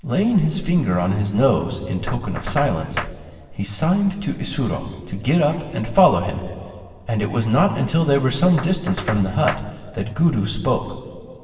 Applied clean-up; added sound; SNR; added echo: none; Knock; 16 dB; reverberation time 2.5 s.